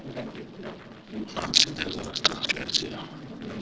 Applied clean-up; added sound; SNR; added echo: neural separator model SepFormer DNS4.